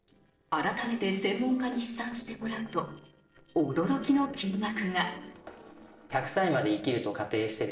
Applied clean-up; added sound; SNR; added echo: neural separator model SepFormer DNS4.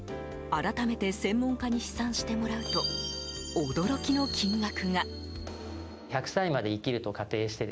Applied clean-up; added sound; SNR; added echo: none; none; none; none.